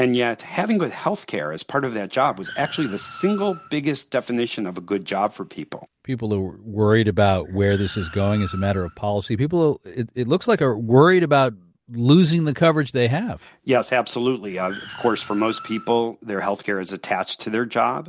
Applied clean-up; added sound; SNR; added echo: none; Car; 19 dB; none.